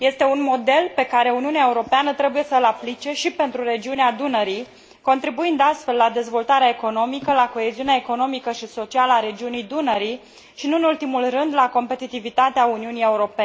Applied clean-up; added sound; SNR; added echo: none; none; none; none.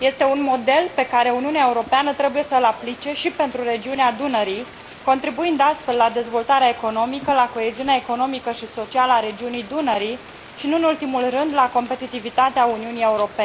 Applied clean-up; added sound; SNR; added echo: none; Rain; 20 dB; none.